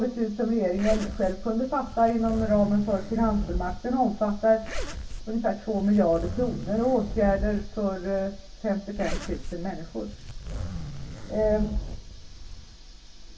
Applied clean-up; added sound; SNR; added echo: none; Zipper (clothing); 7 dB; reverberation time 0.2 s.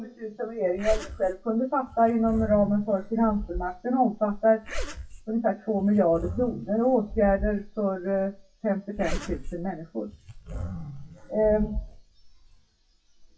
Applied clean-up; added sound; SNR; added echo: classical method WPE with log-MMSE.